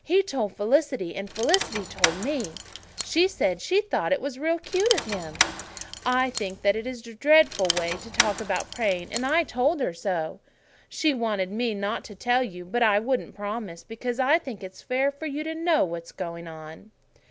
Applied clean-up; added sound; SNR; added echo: none; Rattle / Keys jangling; 5 dB; none.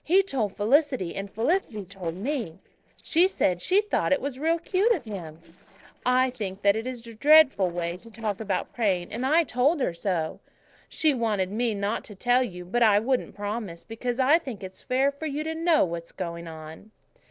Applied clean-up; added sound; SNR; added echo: neural separator model SepFormer DNS4.